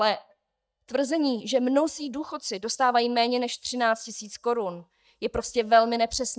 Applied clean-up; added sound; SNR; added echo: neural mask model DeepFilterNet 3.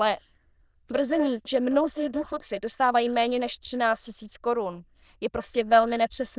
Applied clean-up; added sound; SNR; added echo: neural diffusion model UNIVERSE++.